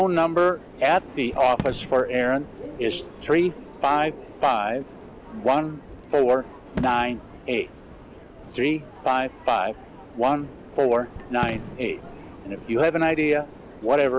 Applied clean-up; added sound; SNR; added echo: none; Subway, metro, underground + Fireworks; 14 dB; none.